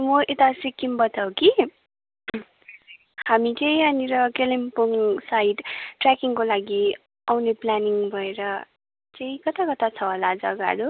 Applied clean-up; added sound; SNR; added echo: none; none; none; none.